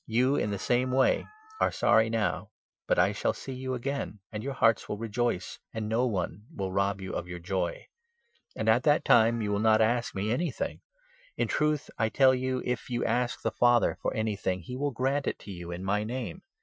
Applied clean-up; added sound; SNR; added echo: classical method Wiener filter.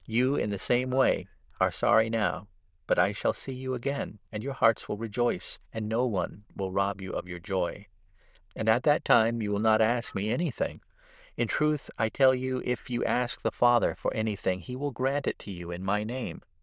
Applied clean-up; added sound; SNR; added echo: neural diffusion model UNIVERSE++.